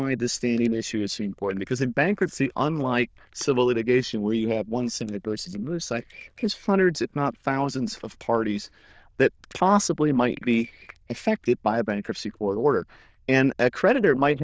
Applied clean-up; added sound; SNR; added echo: neural diffusion model UNIVERSE++.